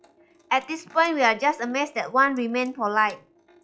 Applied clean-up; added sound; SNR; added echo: classical method log-MMSE.